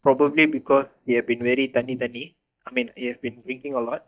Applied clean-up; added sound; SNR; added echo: neural mask model DeepFilterNet 3.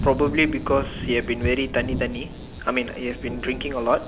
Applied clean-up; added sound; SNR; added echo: none; Thunder / Rain; 7 dB; none.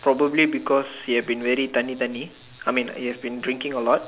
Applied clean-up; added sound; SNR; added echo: none; none; none; none.